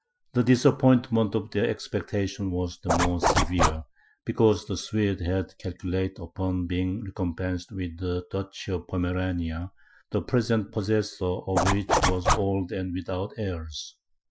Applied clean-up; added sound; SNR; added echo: classical method Wiener filter.